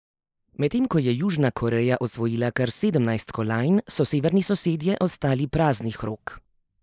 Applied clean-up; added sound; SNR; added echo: neural mask model Resemble Enhance denoiser.